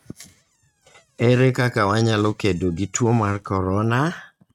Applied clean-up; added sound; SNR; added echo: neural mask model RNNoise.